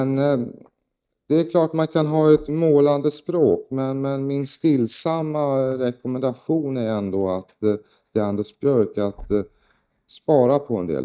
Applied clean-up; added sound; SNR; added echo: neural mask model DeepFilterNet 3.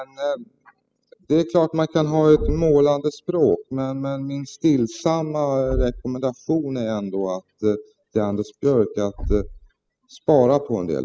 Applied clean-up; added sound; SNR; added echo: classical method spectral subtraction.